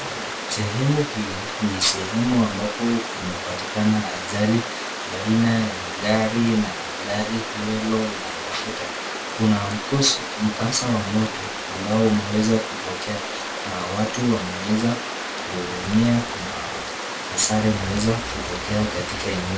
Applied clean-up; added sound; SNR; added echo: none; Water; 6 dB; reverberation time 0.3 s.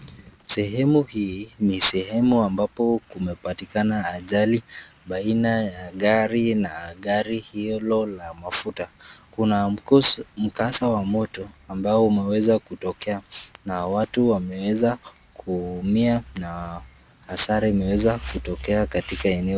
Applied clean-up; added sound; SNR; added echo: none; none; none; none.